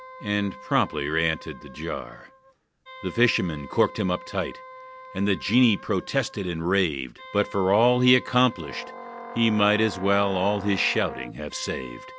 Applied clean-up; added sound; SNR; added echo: none; Wind instrument, woodwind instrument + Brass instrument; 16 dB; none.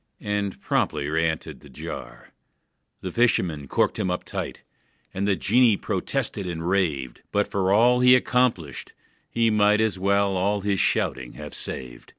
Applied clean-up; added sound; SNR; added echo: none; none; none; none.